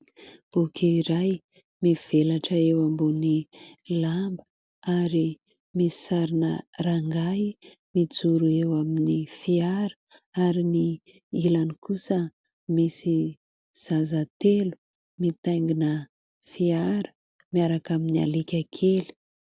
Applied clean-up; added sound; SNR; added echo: none; none; none; none.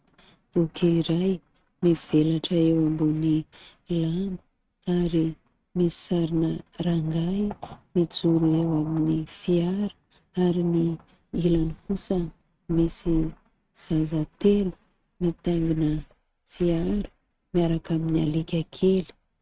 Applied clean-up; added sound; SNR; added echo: neural mask model RNNoise.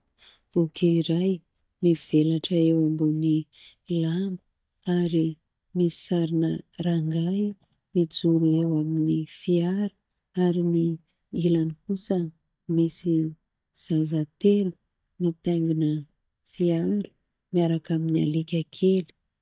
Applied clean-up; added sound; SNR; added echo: neural mask model DeepFilterNet 3.